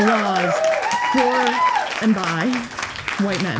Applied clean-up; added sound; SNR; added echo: none; Applause / Cheering; -1 dB; reverberation time 1.1 s.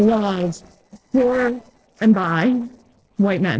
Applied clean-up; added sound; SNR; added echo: neural separator model SepFormer DNS4.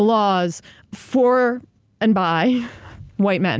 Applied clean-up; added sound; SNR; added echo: none; none; none; none.